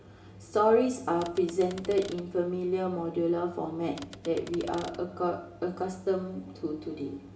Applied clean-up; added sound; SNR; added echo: none; Typewriter; 18 dB; reverberation time 0.7 s.